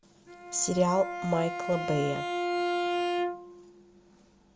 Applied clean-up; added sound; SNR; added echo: none; Bowed string instrument; 2 dB; none.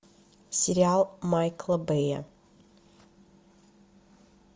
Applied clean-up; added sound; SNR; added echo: none; none; none; none.